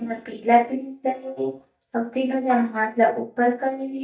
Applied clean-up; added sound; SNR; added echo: neural mask model DeepFilterNet 3.